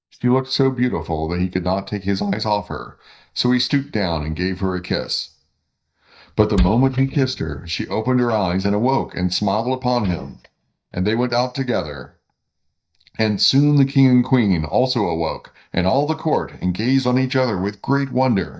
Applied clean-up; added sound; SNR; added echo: neural mask model DeepFilterNet 3.